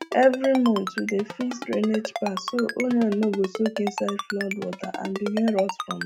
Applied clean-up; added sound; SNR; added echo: none; Ringtone; 9 dB; none.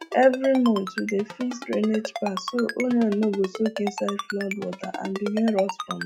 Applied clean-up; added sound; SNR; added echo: classical method log-MMSE.